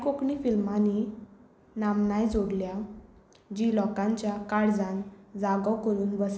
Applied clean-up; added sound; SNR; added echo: none; none; none; none.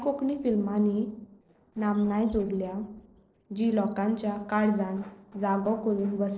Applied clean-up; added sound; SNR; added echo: neural separator model SepFormer DNS4.